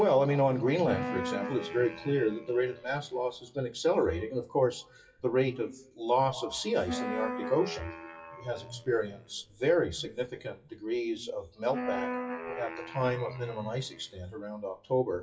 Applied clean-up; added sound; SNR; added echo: classical method WPE with log-MMSE.